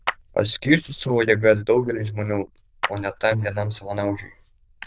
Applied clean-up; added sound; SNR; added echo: neural diffusion model UNIVERSE++.